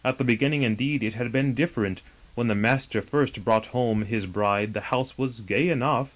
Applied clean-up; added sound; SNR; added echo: none; none; none; none.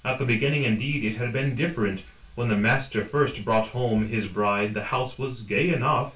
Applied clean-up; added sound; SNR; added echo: none; none; none; reverberation time 0.3 s.